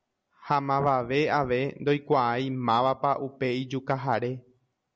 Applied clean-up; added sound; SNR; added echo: none; none; none; none.